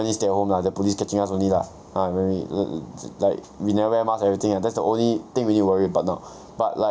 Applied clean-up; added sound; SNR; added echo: none; none; none; none.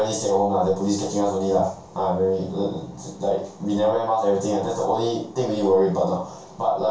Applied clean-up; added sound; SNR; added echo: none; none; none; reverberation time 0.3 s.